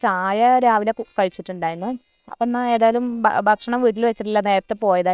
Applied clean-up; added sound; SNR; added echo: neural separator model SepFormer WHAM!.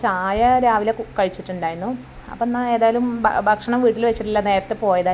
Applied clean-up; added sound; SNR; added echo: none; none; none; none.